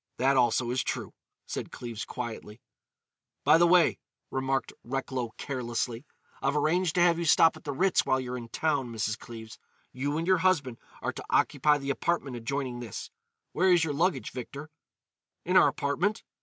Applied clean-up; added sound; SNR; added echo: none; none; none; none.